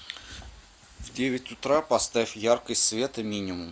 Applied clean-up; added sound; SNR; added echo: none; none; none; none.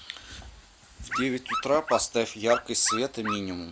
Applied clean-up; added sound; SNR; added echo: none; Dog; 6 dB; none.